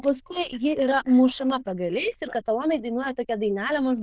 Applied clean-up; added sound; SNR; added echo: neural diffusion model UNIVERSE++.